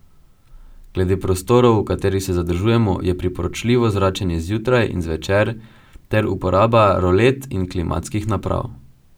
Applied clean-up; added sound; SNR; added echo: none; none; none; none.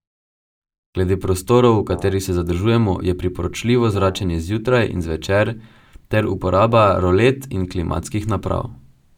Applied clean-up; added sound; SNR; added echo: neural mask model DeepFilterNet 3.